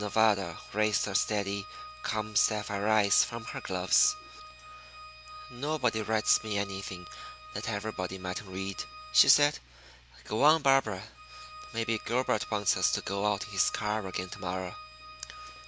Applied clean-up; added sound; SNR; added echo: none; Organ; 16 dB; none.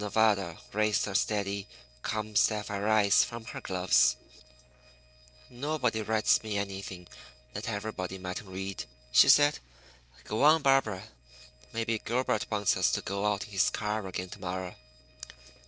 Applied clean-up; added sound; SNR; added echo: neural separator model SepFormer DNS4.